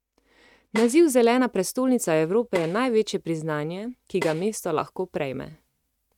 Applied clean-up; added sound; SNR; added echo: neural mask model RNNoise.